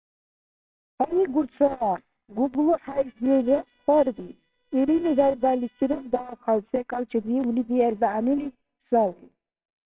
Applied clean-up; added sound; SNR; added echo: neural separator model SepFormer WHAMR!.